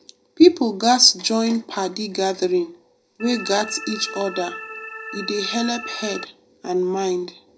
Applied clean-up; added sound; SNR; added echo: none; Organ; 12 dB; reverberation time 0.4 s.